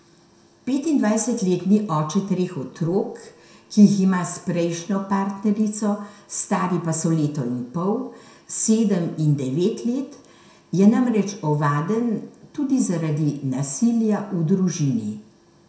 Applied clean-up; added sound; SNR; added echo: none; none; none; reverberation time 0.5 s.